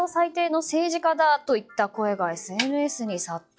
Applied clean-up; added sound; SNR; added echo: classical method log-MMSE.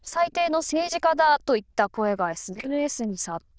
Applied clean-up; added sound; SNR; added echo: neural diffusion model UNIVERSE++.